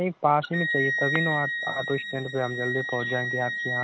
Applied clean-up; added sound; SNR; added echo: none; Wind instrument, woodwind instrument; 2 dB; none.